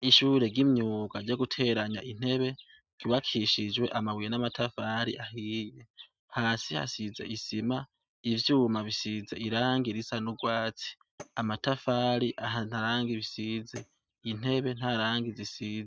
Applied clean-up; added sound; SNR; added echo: neural mask model RNNoise.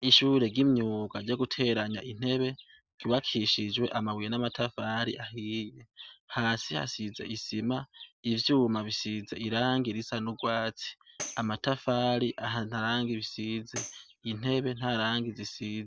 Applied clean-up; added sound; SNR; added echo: none; Tambourine; 15 dB; none.